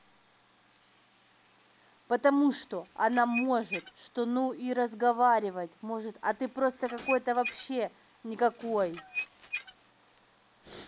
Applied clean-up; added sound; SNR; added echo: none; Squeak / Dishes, pots, and pans; 12 dB; none.